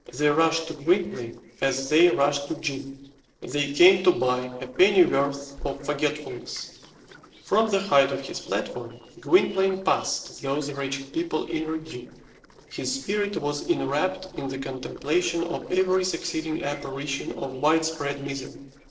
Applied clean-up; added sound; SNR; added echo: neural separator model SepFormer DNS4.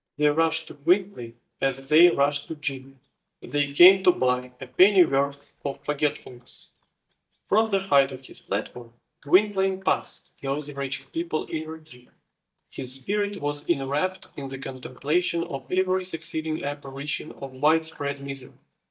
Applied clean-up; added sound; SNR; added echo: neural mask model DeepFilterNet 3.